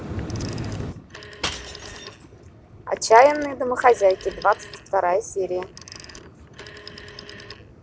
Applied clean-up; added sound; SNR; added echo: none; Telephone + Shatter / Crushing; 17 dB; none.